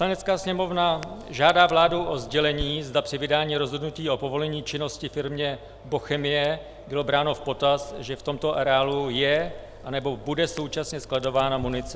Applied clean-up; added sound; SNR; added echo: none; Crackle; 18 dB; none.